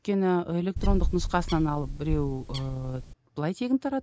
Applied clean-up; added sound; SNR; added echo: none; Bird; 1 dB; none.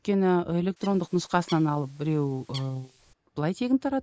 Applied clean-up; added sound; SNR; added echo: neural mask model Resemble Enhance denoiser.